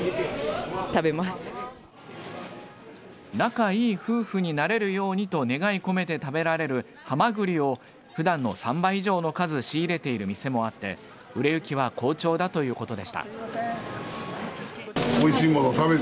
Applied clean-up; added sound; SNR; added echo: none; none; none; none.